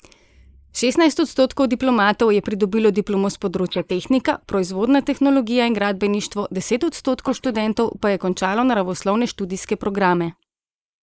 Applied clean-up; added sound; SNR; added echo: neural mask model Resemble Enhance denoiser.